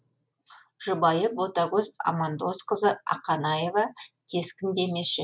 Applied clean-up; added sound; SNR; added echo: none; none; none; none.